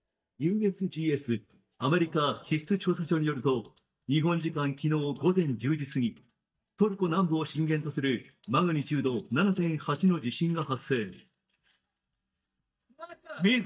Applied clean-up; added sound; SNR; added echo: neural mask model DeepFilterNet 3.